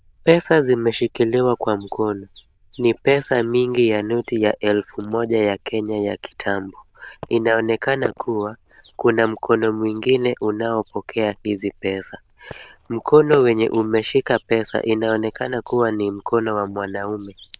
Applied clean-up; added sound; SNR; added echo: neural diffusion model UNIVERSE++.